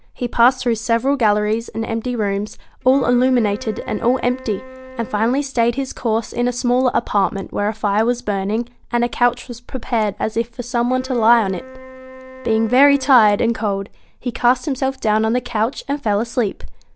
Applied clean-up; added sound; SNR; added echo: none; Wind instrument, woodwind instrument; 18 dB; none.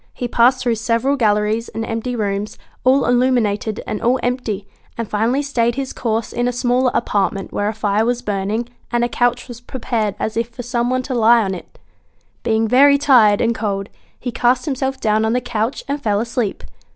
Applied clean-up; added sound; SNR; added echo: none; none; none; none.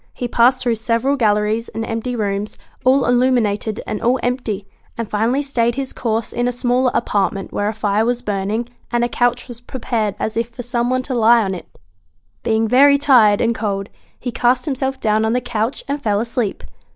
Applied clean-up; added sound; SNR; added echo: neural mask model Resemble Enhance denoiser.